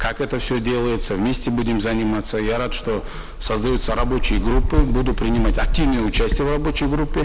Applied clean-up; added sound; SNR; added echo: none; Bird; 1 dB; none.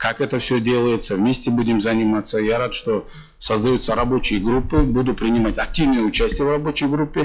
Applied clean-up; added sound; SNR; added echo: classical method log-MMSE.